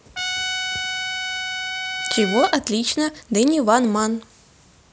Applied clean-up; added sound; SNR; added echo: none; Trumpet; 4 dB; none.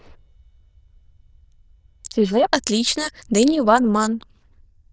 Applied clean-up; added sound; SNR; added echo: neural diffusion model UNIVERSE++.